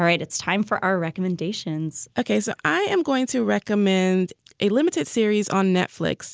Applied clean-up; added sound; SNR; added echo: none; none; none; none.